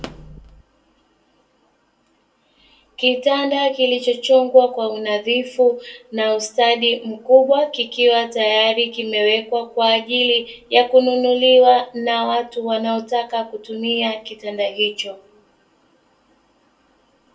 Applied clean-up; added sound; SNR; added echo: none; none; none; reverberation time 0.2 s.